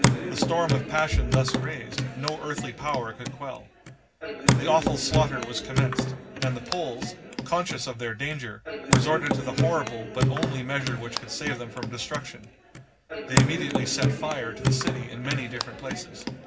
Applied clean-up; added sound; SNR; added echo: none; Hands / Wood; -2 dB; reverberation time 0.4 s.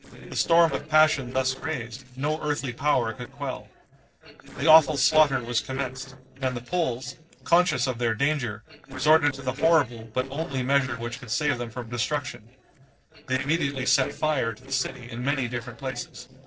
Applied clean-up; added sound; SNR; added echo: neural separator model SepFormer DNS4.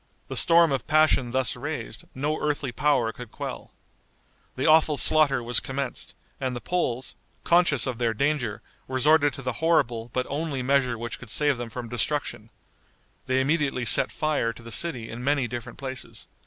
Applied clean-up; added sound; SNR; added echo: none; none; none; none.